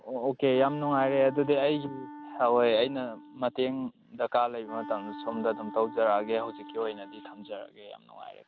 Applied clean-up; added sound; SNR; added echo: none; Wind instrument, woodwind instrument; 15 dB; none.